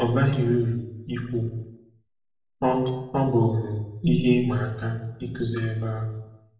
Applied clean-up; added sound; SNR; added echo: neural separator model SepFormer DNS4.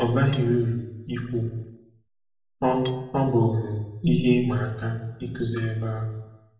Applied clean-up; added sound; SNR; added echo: none; Cutlery, silverware; 14 dB; reverberation time 0.8 s.